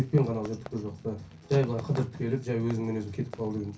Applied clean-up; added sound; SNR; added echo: none; Fireworks; 20 dB; reverberation time 0.3 s.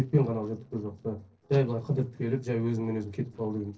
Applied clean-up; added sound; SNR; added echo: neural separator model SepFormer DNS4.